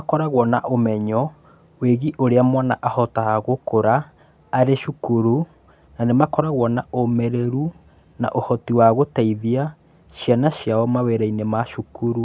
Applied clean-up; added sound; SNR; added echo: none; none; none; none.